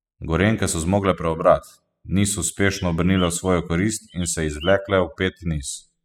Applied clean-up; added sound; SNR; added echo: classical method spectral subtraction.